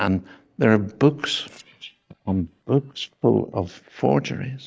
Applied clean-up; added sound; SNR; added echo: neural mask model DeepFilterNet 3.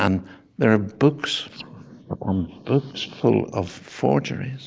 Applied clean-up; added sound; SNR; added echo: neural mask model Resemble Enhance denoiser.